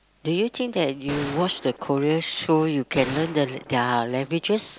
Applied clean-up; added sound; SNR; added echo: none; Gunshot, gunfire; 14 dB; none.